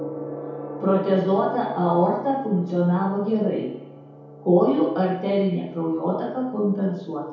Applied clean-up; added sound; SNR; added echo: none; Gong; 15 dB; reverberation time 0.8 s.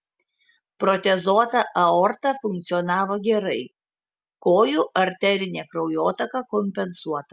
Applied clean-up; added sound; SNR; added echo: none; none; none; none.